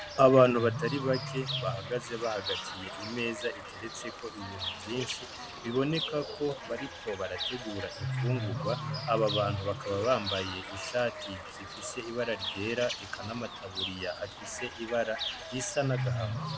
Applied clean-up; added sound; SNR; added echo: none; Bird / Fowl; 5 dB; none.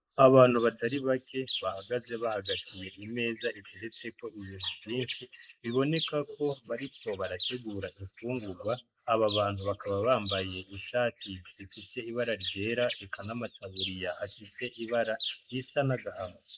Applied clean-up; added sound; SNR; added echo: neural mask model Resemble Enhance denoiser.